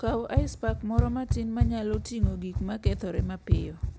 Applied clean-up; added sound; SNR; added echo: none; Run; -3 dB; none.